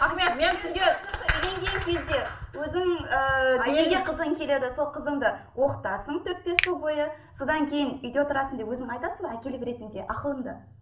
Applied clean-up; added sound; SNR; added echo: none; Finger snapping; 8 dB; reverberation time 0.4 s.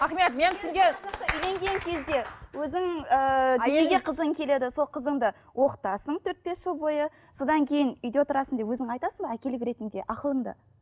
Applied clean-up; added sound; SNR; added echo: none; none; none; none.